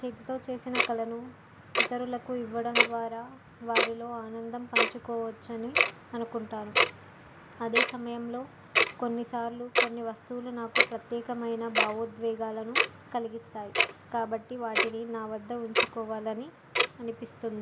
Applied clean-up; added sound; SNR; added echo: none; Tick-tock; -4 dB; none.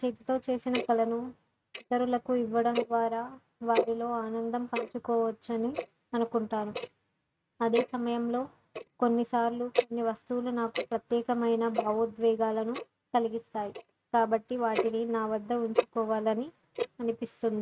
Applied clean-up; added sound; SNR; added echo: neural mask model RNNoise.